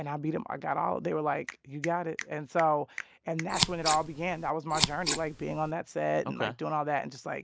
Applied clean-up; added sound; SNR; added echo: none; Scissors; 1 dB; none.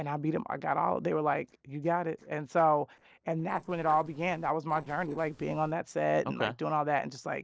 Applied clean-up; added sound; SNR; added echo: neural separator model SepFormer DNS4.